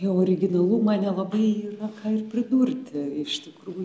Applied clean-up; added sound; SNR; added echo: none; none; none; none.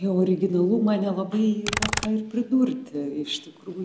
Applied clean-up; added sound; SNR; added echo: none; Computer keyboard; 7 dB; none.